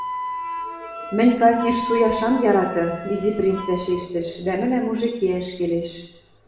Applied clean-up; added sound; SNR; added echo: none; Wind instrument, woodwind instrument; 11 dB; reverberation time 0.8 s.